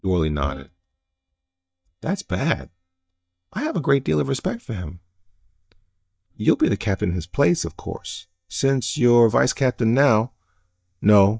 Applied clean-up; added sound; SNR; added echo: neural mask model DeepFilterNet 3.